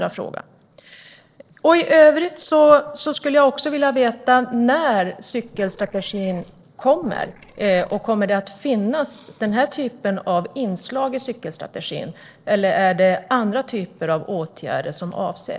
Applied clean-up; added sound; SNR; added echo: neural separator model SepFormer DNS4.